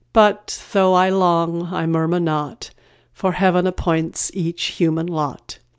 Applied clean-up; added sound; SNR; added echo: none; none; none; none.